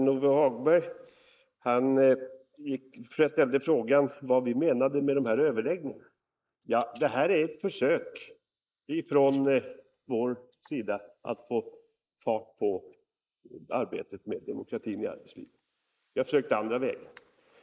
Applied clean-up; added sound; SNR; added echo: neural mask model Resemble Enhance denoiser.